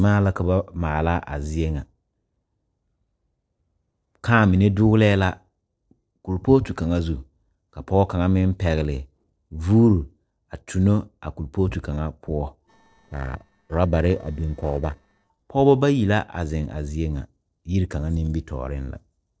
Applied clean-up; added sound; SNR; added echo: neural separator model SepFormer DNS4.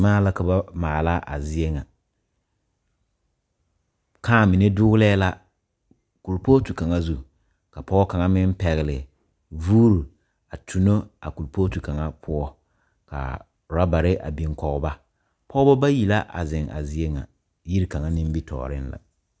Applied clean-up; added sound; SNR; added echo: none; none; none; none.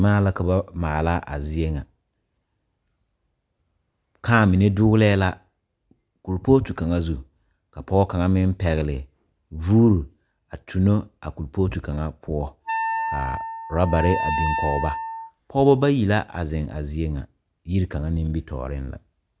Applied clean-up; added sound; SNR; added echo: none; Wind instrument, woodwind instrument; 4 dB; none.